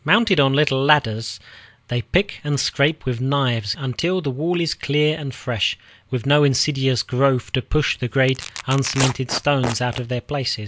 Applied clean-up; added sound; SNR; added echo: none; Tearing; 10 dB; none.